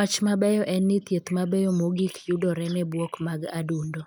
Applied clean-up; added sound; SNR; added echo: neural mask model Resemble Enhance denoiser.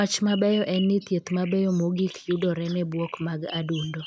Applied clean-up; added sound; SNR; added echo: none; Bird vocalization, bird call, bird song; 18 dB; none.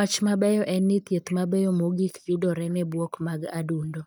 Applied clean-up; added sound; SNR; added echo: neural mask model DeepFilterNet 3.